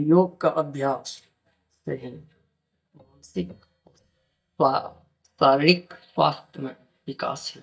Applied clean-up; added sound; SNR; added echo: neural mask model DeepFilterNet 3.